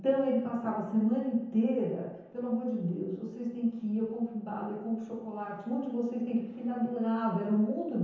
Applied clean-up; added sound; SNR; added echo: none; none; none; reverberation time 0.9 s.